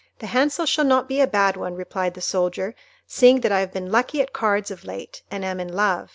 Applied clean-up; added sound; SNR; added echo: none; none; none; none.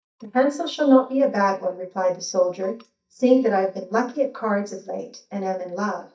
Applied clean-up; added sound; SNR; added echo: neural mask model DeepFilterNet 3.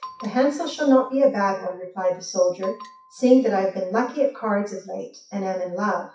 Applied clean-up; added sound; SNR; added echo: classical method WPE with log-MMSE.